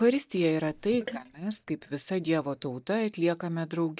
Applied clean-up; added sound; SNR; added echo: neural mask model DeepFilterNet 3.